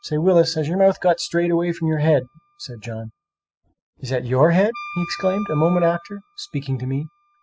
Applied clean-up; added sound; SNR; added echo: classical method spectral subtraction.